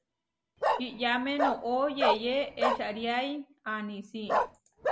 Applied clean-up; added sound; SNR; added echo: none; Bark; 0 dB; none.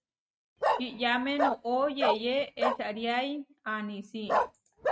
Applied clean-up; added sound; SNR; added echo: neural mask model RNNoise.